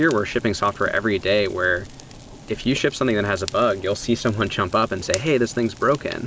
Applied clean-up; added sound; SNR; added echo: none; Fire; 17 dB; none.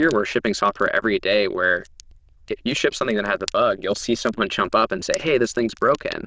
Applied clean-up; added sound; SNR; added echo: neural diffusion model UNIVERSE++.